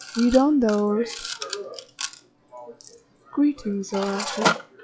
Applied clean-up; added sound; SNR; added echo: classical method log-MMSE.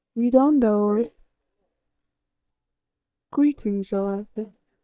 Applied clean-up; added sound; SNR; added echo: neural mask model DeepFilterNet 3.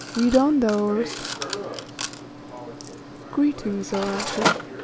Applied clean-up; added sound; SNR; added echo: none; Mechanisms; 6 dB; none.